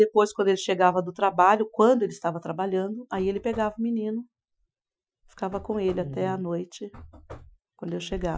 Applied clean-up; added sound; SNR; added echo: classical method Wiener filter.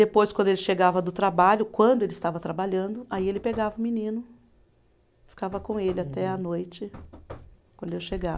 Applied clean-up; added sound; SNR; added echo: none; Knock / Wood; 19 dB; none.